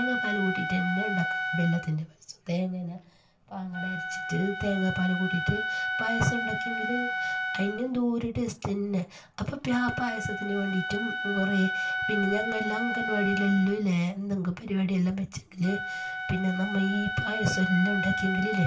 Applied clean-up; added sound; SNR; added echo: none; Wind instrument, woodwind instrument; 4 dB; reverberation time 0.2 s.